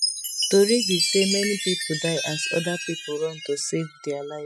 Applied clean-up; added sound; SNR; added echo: classical method spectral subtraction.